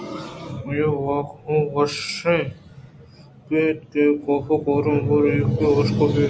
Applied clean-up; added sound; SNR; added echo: none; none; none; none.